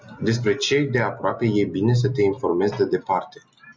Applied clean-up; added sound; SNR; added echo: none; none; none; none.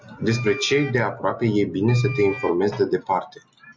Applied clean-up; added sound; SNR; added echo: none; Wind instrument, woodwind instrument; 15 dB; none.